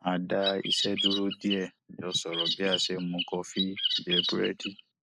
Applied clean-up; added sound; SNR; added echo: neural mask model Resemble Enhance denoiser.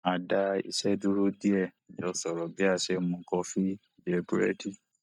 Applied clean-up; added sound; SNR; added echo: neural mask model DeepFilterNet 3.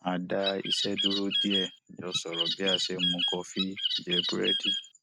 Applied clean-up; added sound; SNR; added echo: none; Bird; -2 dB; none.